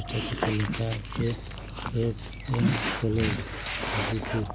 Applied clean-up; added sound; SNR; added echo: none; Dog; 1 dB; none.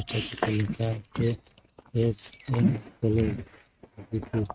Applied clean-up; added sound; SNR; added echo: neural mask model RNNoise.